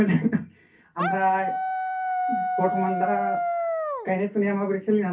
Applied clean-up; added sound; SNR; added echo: none; Dog; 0 dB; reverberation time 0.3 s.